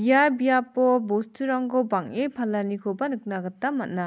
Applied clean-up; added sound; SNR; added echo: none; none; none; none.